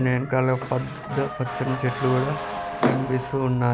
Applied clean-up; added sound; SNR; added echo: none; Motor vehicle (road) / Siren + Drawer open or close; 6 dB; none.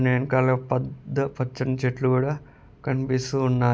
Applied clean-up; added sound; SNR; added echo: none; none; none; none.